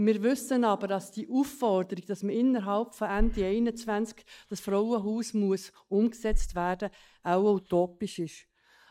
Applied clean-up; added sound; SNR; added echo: neural mask model DeepFilterNet 3.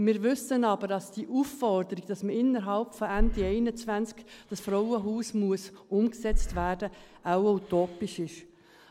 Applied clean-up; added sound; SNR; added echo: none; Breathing; 5 dB; none.